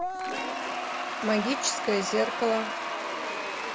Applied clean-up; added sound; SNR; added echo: none; Applause / Crowd / Cheering; 1 dB; none.